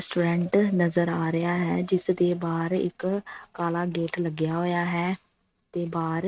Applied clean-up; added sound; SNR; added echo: neural mask model RNNoise.